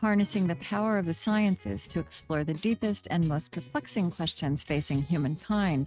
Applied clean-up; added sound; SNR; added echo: neural mask model RNNoise.